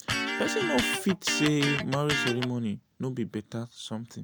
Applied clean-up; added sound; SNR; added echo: none; Electric guitar; 1 dB; none.